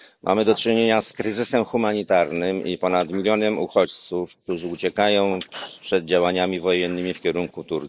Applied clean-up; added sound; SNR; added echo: neural mask model Resemble Enhance denoiser.